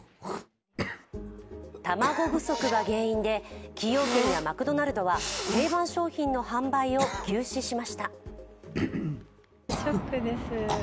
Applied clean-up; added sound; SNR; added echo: none; Cough; 6 dB; none.